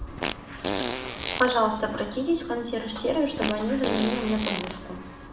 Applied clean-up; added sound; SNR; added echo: none; Fart; 5 dB; reverberation time 0.8 s.